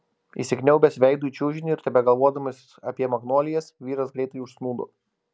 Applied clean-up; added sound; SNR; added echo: none; none; none; none.